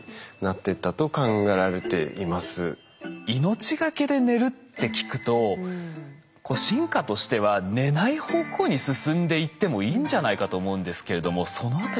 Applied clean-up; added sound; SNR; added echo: none; none; none; none.